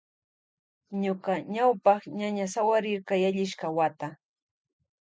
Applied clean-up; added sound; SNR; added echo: none; none; none; none.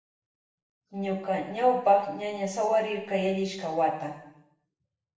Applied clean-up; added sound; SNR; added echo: none; none; none; reverberation time 0.8 s.